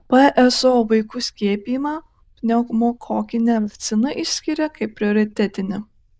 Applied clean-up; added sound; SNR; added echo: neural diffusion model UNIVERSE++.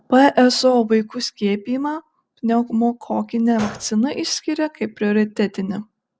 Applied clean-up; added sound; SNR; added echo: none; Gunshot, gunfire; 19 dB; none.